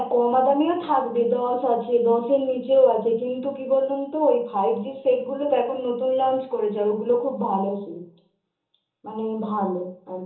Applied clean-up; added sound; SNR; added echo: none; none; none; reverberation time 1.2 s.